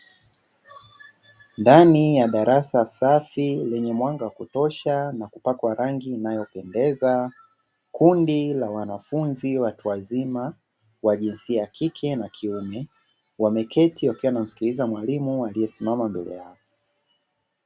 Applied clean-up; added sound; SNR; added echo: none; none; none; none.